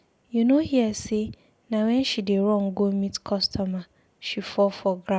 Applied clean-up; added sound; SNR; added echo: none; none; none; none.